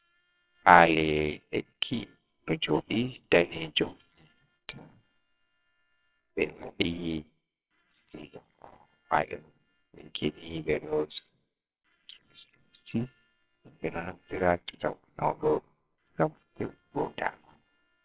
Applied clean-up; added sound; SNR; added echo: neural separator model SepFormer WHAMR!.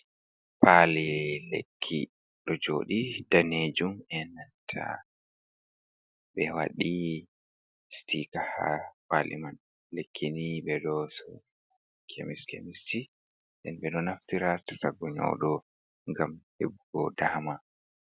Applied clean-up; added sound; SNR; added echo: none; none; none; none.